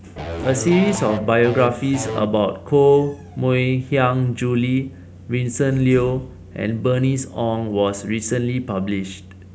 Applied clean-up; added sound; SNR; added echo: none; Electric guitar / Bass guitar; 8 dB; none.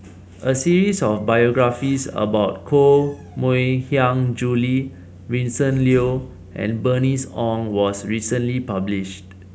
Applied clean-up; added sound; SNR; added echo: none; none; none; none.